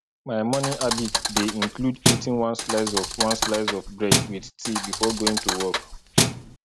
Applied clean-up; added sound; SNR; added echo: none; Thump, thud; -2 dB; none.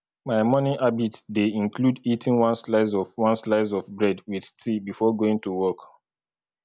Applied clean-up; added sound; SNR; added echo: none; none; none; none.